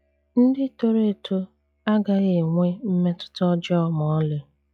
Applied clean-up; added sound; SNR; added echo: classical method log-MMSE.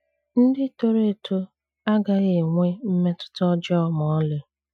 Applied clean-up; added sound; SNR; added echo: classical method Wiener filter.